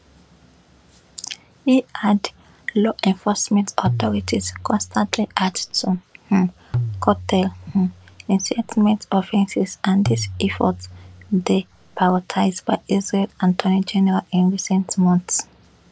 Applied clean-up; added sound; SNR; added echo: none; Tabla; 9 dB; none.